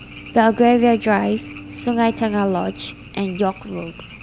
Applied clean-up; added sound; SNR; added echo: none; Bowed string instrument + Frog; 16 dB; none.